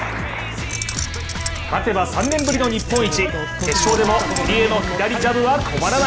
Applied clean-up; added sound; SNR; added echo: none; Keys jangling; 9 dB; none.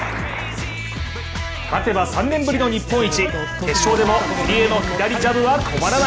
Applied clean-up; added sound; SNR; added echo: none; none; none; none.